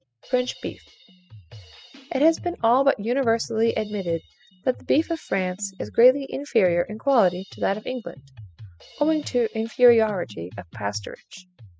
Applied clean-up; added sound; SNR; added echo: classical method spectral subtraction.